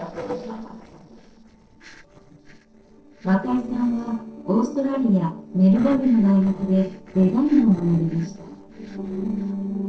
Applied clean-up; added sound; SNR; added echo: neural separator model SepFormer DNS4.